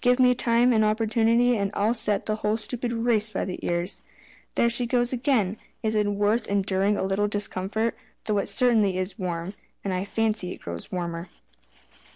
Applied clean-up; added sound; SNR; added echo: none; none; none; none.